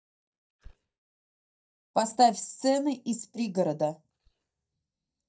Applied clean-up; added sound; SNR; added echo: neural mask model DeepFilterNet 3.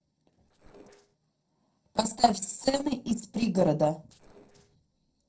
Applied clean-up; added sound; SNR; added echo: neural separator model SepFormer DNS4.